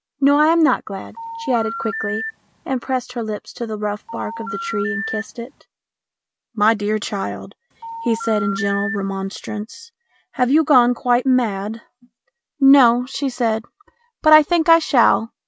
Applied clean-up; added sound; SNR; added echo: none; Telephone; 9 dB; none.